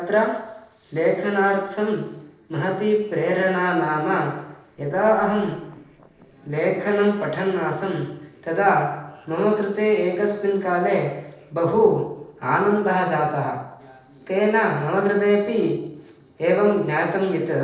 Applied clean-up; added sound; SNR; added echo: neural separator model SepFormer DNS4.